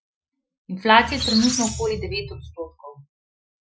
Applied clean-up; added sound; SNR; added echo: classical method Wiener filter.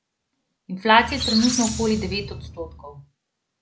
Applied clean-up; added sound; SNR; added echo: none; Squeak; 7 dB; none.